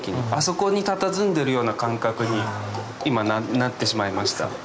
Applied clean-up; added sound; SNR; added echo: none; Marimba, xylophone; 15 dB; none.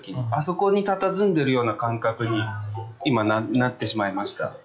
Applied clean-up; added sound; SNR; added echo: classical method log-MMSE.